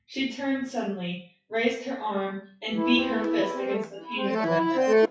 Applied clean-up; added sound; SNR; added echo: classical method WPE with log-MMSE.